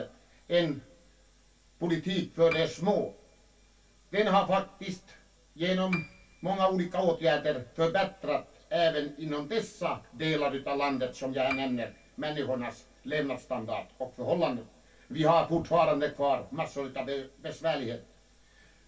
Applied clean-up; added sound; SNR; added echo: none; Piano; 14 dB; reverberation time 0.2 s.